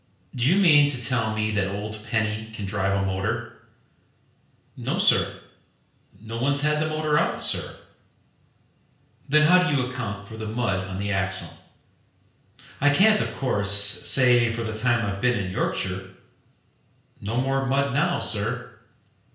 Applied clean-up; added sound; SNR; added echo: none; none; none; reverberation time 0.5 s.